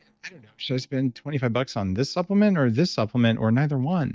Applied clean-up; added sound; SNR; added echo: neural mask model DeepFilterNet 3.